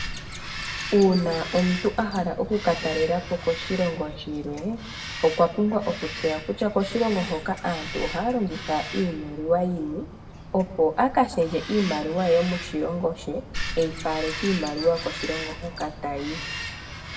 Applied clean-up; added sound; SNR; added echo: none; Bird vocalization, bird call, bird song; 10 dB; reverberation time 0.7 s.